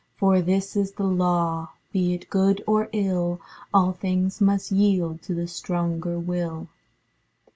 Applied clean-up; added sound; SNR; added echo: none; none; none; none.